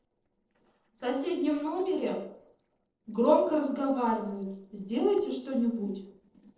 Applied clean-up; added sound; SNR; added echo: neural separator model SepFormer DNS4.